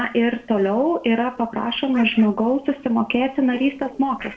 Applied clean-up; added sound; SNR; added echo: neural separator model SepFormer DNS4.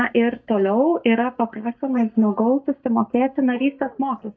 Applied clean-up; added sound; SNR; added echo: neural mask model DeepFilterNet 3.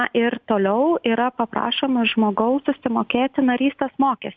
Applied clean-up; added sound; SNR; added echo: none; none; none; none.